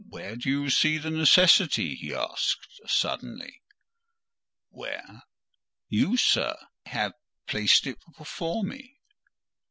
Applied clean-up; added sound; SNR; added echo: none; none; none; none.